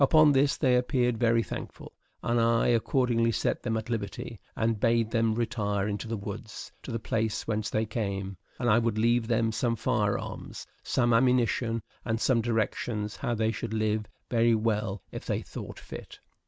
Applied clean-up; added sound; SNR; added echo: none; none; none; none.